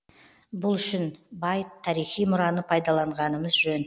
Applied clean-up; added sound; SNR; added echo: none; none; none; none.